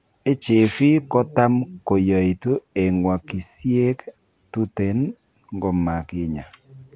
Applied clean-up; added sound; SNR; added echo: none; none; none; none.